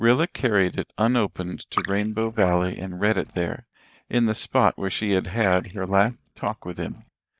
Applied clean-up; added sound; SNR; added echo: neural mask model DeepFilterNet 3.